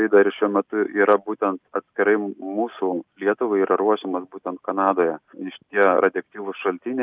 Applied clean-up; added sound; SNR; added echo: none; none; none; none.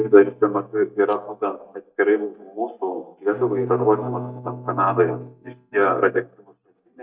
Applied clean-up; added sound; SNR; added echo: neural mask model DeepFilterNet 3.